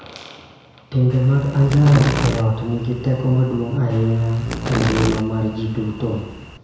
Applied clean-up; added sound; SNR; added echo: none; Insect; 8 dB; reverberation time 1.0 s.